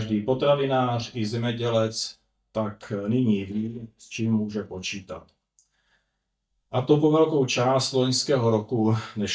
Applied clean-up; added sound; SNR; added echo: neural mask model DeepFilterNet 3.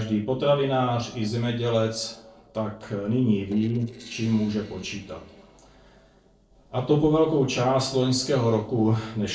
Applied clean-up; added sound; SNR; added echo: neural separator model SepFormer DNS4.